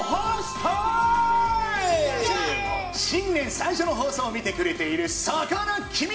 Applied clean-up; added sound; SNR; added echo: none; none; none; reverberation time 1.1 s.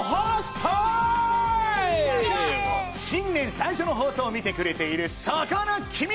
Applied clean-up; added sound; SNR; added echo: none; none; none; none.